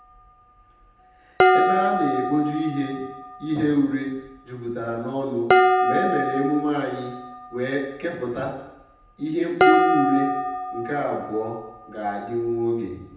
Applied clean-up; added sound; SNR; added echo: none; Dishes, pots, and pans; -2 dB; reverberation time 0.9 s.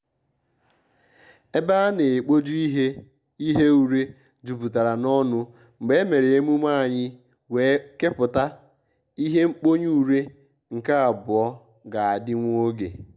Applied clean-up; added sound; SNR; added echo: none; none; none; none.